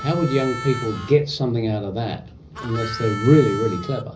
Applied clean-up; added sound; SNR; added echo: none; Harmonica; 13 dB; reverberation time 0.5 s.